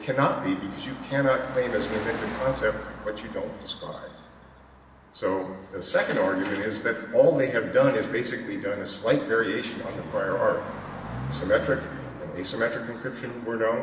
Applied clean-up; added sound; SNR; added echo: none; Car passing by; 14 dB; reverberation time 2.6 s.